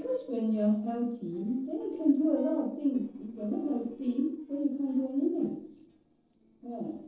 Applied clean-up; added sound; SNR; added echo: neural separator model SepFormer DNS4.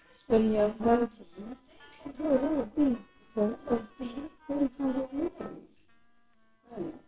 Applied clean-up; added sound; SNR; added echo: neural separator model SepFormer WHAMR!.